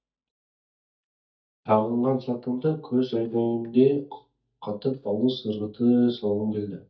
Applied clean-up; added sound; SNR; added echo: neural mask model DeepFilterNet 3.